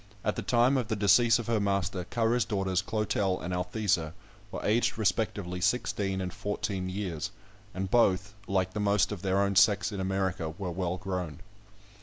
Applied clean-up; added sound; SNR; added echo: none; none; none; none.